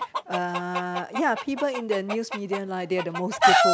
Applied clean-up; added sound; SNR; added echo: none; Chicken, rooster; -2 dB; none.